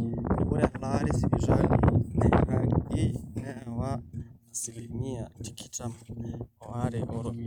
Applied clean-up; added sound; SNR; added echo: neural mask model RNNoise.